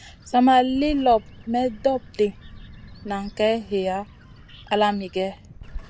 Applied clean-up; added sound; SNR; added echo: none; Bird; 18 dB; none.